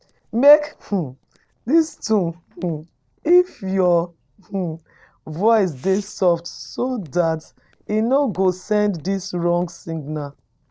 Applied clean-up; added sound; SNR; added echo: neural separator model SepFormer DNS4.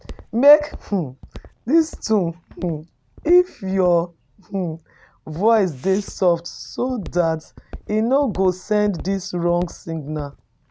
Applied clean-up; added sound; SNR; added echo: none; Walk, footsteps; 19 dB; none.